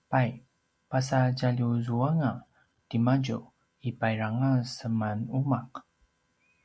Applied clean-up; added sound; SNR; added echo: none; none; none; none.